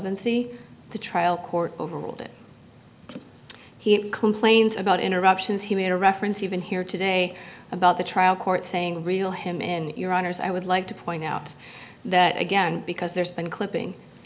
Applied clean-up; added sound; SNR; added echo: none; none; none; none.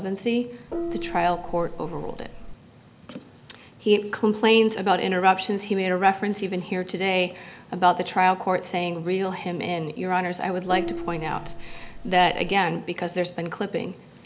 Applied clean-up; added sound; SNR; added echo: none; Gong; 8 dB; none.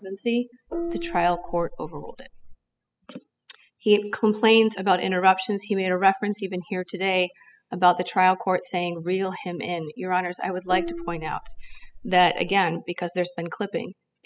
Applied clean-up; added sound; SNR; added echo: classical method spectral subtraction.